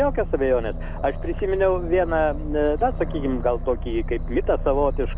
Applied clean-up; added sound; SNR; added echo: none; Aircraft; 5 dB; none.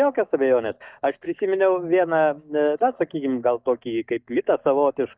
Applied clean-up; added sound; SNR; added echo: neural mask model DeepFilterNet 3.